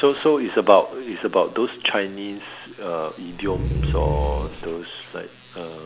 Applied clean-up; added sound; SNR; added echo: none; Growling; 1 dB; none.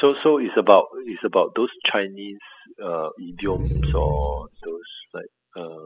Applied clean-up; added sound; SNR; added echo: classical method spectral subtraction.